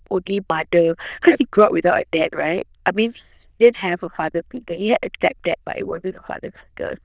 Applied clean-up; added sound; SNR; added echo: neural diffusion model UNIVERSE++.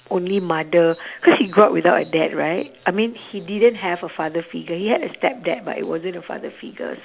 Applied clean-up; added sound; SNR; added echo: none; none; none; none.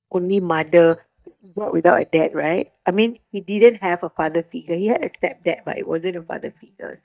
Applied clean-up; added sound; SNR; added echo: neural mask model DeepFilterNet 3.